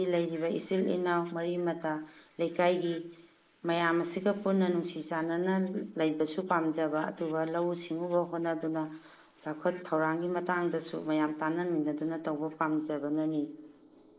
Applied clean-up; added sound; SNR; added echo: neural mask model Resemble Enhance denoiser.